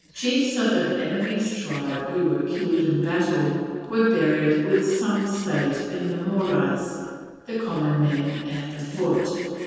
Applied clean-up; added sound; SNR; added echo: neural separator model SepFormer DNS4.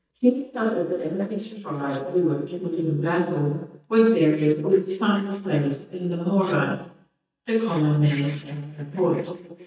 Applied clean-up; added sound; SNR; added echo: neural mask model DeepFilterNet 3.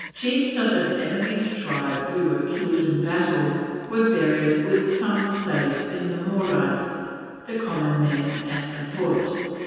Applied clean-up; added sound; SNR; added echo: none; Sawing; 16 dB; reverberation time 2.1 s.